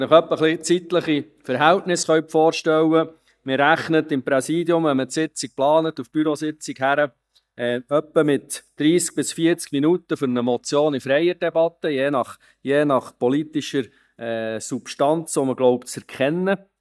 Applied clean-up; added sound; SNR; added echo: neural mask model DeepFilterNet 3.